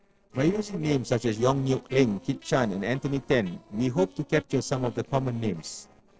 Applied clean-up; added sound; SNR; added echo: neural separator model SepFormer DNS4.